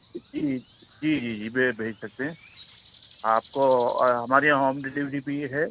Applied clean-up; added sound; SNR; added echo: none; Crow; 17 dB; none.